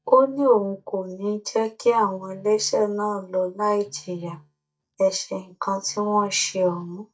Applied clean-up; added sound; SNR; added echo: neural mask model DeepFilterNet 3.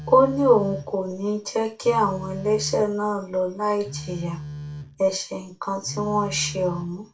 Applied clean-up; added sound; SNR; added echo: none; Telephone; 13 dB; reverberation time 0.3 s.